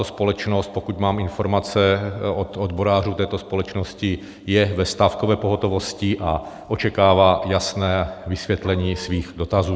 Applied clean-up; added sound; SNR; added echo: none; Dog; 17 dB; none.